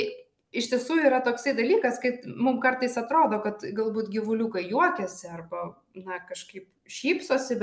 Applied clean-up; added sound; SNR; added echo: none; none; none; none.